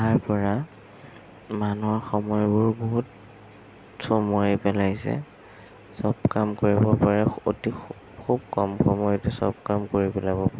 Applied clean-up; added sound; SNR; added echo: none; none; none; none.